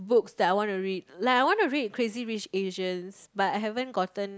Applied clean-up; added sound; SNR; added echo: none; none; none; none.